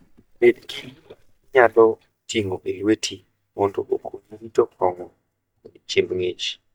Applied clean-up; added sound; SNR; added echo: neural mask model DeepFilterNet 3.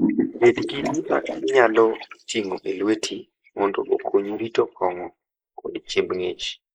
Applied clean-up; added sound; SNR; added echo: neural mask model Resemble Enhance denoiser.